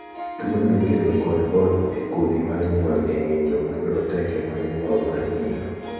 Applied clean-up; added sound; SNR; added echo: none; Harp; 15 dB; reverberation time 2.2 s.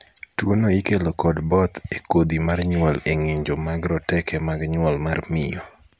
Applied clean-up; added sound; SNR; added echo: none; none; none; none.